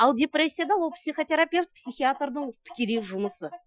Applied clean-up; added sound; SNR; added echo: classical method Wiener filter.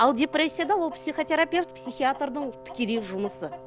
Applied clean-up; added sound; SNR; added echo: none; Chicken, rooster + Wind instrument, woodwind instrument; 16 dB; none.